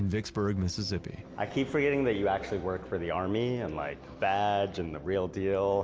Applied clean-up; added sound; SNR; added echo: none; none; none; none.